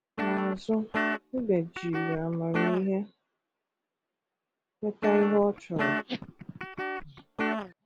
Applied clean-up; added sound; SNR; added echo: none; Guitar; 2 dB; none.